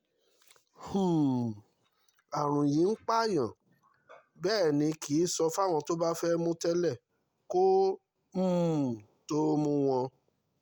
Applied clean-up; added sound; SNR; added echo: none; none; none; none.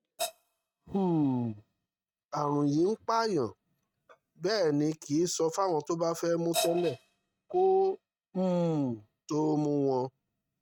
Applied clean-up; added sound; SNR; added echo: neural mask model RNNoise.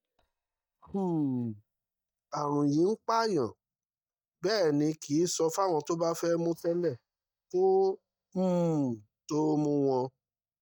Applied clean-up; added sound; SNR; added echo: neural mask model DeepFilterNet 3.